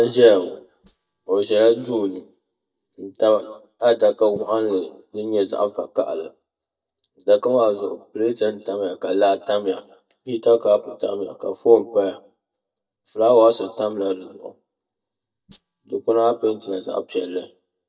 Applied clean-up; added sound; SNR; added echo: neural mask model DeepFilterNet 3.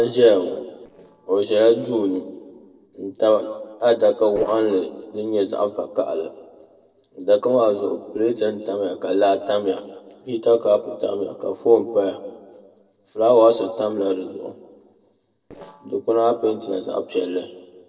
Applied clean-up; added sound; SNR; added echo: neural separator model SepFormer DNS4.